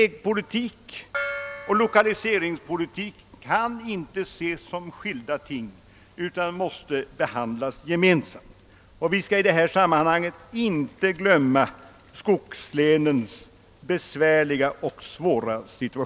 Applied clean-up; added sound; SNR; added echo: none; Gong; 13 dB; none.